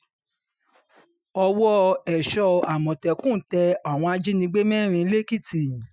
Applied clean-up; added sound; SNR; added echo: classical method Wiener filter.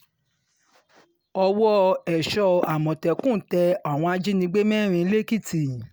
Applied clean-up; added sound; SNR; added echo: none; Walk, footsteps; 14 dB; none.